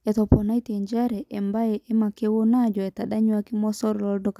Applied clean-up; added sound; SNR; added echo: none; none; none; none.